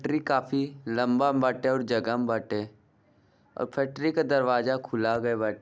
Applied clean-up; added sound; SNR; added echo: none; none; none; none.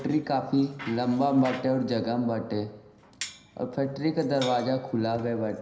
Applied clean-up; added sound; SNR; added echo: none; Bicycle; 18 dB; reverberation time 0.9 s.